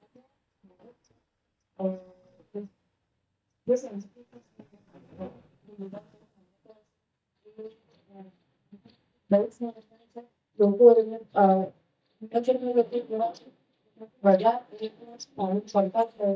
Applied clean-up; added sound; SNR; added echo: neural mask model DeepFilterNet 3.